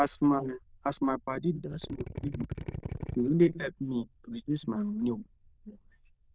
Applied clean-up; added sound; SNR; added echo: neural diffusion model UNIVERSE++.